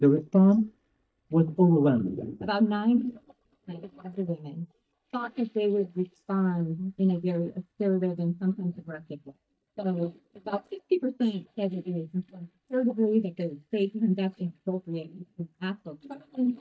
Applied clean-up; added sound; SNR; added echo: neural mask model DeepFilterNet 3.